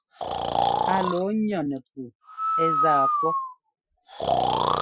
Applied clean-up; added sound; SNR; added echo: classical method Wiener filter.